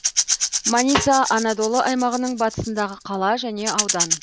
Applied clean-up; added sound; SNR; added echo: none; Rattle / Rattle (instrument) + Snare drum; 3 dB; none.